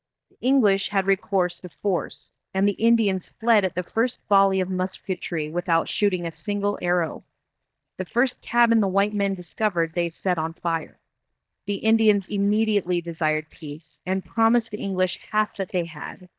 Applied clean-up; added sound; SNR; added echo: neural mask model DeepFilterNet 3.